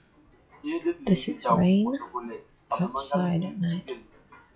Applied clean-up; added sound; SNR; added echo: classical method WPE with log-MMSE.